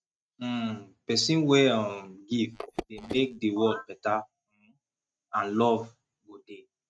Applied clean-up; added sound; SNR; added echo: neural mask model RNNoise.